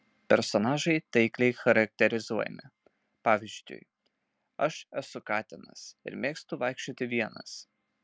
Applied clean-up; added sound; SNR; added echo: none; none; none; none.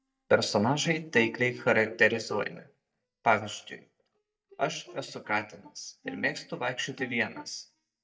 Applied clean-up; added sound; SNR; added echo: neural mask model DeepFilterNet 3.